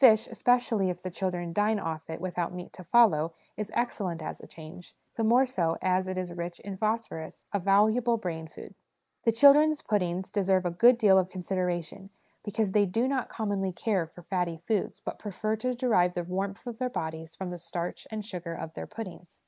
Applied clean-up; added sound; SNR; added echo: neural mask model Resemble Enhance denoiser.